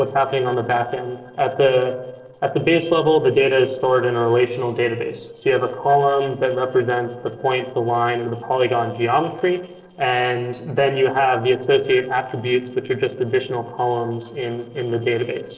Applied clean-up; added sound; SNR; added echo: neural separator model SepFormer DNS4.